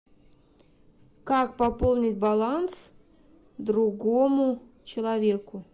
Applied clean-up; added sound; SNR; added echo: none; none; none; none.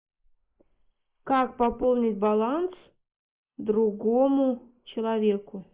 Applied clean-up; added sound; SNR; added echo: neural mask model Resemble Enhance denoiser.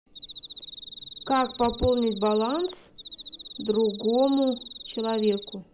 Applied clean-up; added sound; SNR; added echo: none; Cricket; 14 dB; none.